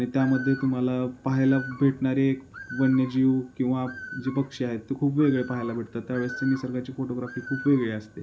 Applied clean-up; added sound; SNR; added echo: none; Bird; 16 dB; none.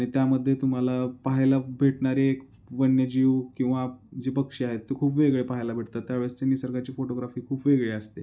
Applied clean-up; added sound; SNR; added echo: none; none; none; none.